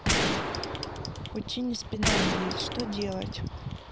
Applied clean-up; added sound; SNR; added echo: none; Gunshot, gunfire; -3 dB; none.